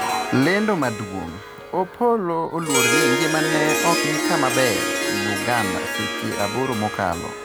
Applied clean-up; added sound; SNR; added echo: none; Harp; 1 dB; none.